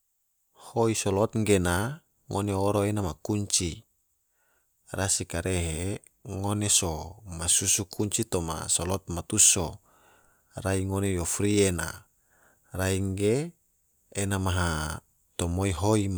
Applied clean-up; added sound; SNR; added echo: none; none; none; none.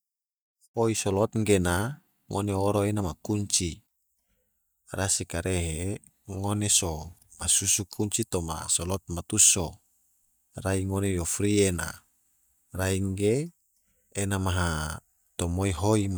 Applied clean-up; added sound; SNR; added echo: neural mask model DeepFilterNet 3.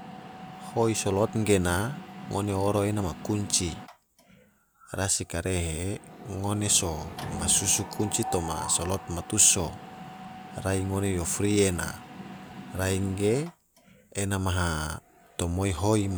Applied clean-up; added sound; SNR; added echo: none; Mechanisms; 13 dB; none.